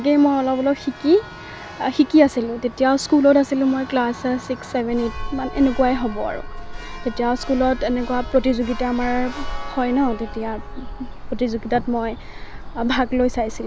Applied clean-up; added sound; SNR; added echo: none; Church bell; 10 dB; none.